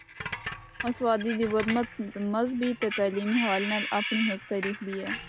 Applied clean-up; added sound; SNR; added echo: none; Screech; 7 dB; none.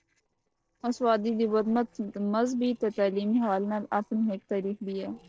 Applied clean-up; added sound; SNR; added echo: neural separator model SepFormer DNS4.